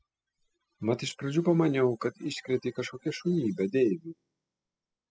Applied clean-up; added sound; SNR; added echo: classical method spectral subtraction.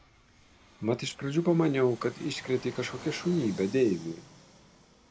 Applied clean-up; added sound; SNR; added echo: none; Fixed-wing aircraft, airplane; 19 dB; none.